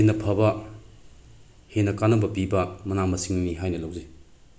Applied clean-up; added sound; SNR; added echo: none; none; none; none.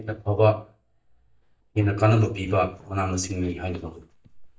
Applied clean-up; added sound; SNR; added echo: neural mask model DeepFilterNet 3.